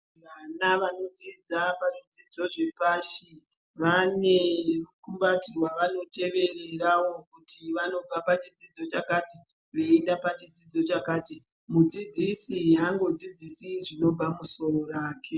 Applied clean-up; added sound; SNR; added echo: none; none; none; none.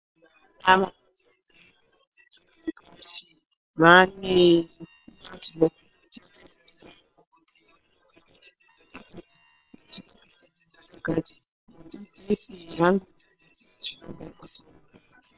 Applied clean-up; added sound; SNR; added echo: neural separator model SepFormer WHAM!.